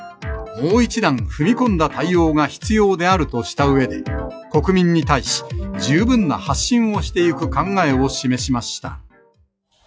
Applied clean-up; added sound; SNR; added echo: classical method log-MMSE.